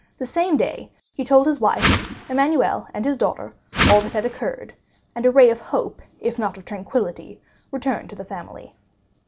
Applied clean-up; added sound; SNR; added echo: none; Whoosh, swoosh, swish; -1 dB; none.